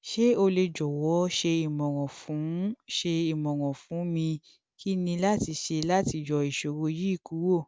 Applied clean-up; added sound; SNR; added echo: none; none; none; none.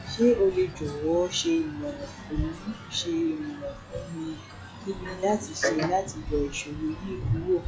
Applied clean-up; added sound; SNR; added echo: classical method log-MMSE.